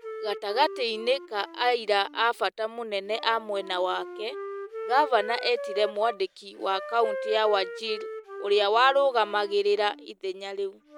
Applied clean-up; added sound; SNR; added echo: none; Wind instrument, woodwind instrument; 12 dB; none.